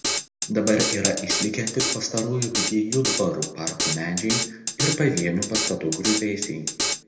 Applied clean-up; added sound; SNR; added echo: none; Drum kit; 2 dB; reverberation time 0.8 s.